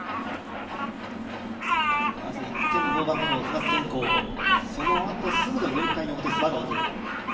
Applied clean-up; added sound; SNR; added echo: none; Bird vocalization, bird call, bird song; -2 dB; reverberation time 1.2 s.